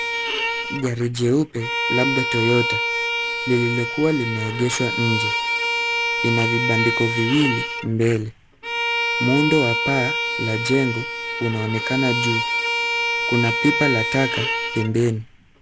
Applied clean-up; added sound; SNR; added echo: none; Bowed string instrument; 1 dB; none.